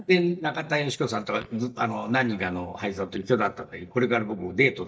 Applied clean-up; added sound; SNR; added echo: neural mask model DeepFilterNet 3.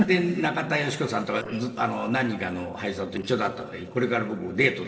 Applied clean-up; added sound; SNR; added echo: neural separator model SepFormer DNS4.